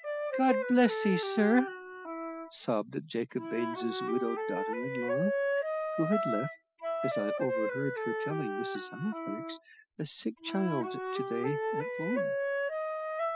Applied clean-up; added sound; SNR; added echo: classical method spectral subtraction.